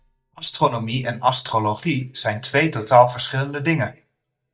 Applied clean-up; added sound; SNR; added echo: neural mask model DeepFilterNet 3.